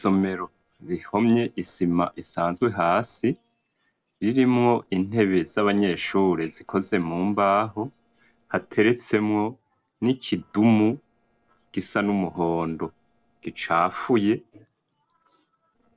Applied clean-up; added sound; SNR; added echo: neural separator model SepFormer DNS4.